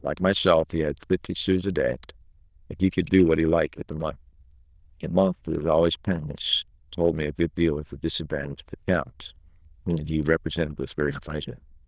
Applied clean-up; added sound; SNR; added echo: neural diffusion model UNIVERSE++.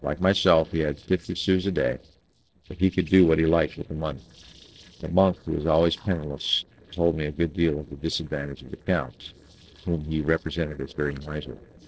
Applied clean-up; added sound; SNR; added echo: neural separator model SepFormer DNS4.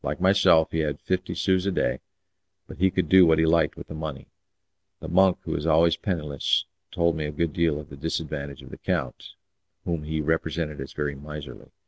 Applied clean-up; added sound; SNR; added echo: none; none; none; none.